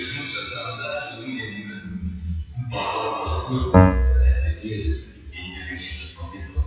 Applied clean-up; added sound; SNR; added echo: classical method WPE with log-MMSE.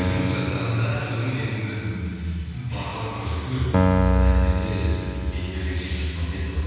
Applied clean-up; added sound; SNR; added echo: none; Keyboard (musical); 4 dB; reverberation time 2.1 s.